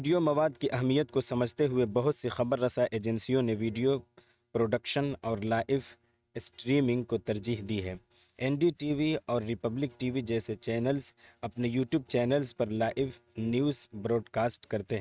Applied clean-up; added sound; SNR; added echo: neural mask model RNNoise.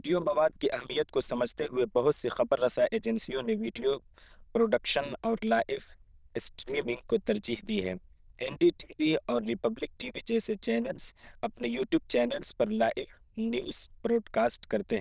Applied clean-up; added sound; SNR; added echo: neural diffusion model UNIVERSE++.